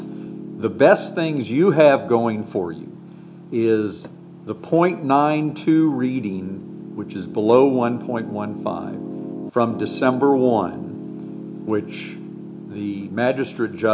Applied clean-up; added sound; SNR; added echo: none; Piano; 13 dB; none.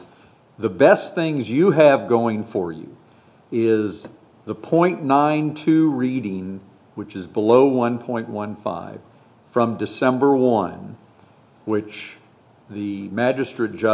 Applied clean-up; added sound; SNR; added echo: none; none; none; none.